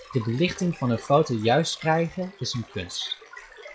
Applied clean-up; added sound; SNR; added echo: classical method log-MMSE.